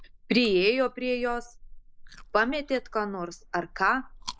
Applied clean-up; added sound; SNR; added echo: neural mask model Resemble Enhance denoiser.